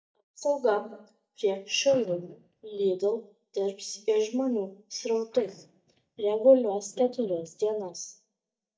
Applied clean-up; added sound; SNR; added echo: neural mask model DeepFilterNet 3.